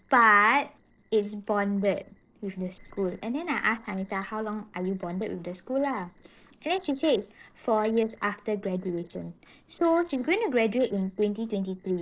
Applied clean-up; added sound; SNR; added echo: neural separator model SepFormer DNS4.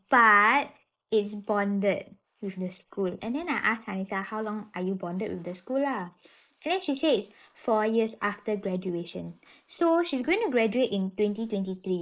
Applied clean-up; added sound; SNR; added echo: neural mask model Resemble Enhance denoiser.